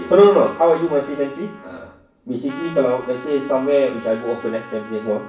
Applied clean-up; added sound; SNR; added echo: none; Trumpet; 19 dB; reverberation time 0.3 s.